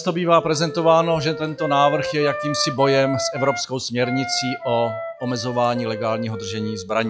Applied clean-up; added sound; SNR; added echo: classical method log-MMSE.